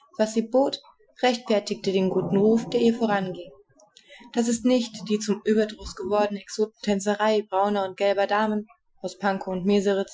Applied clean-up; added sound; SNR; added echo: classical method Wiener filter.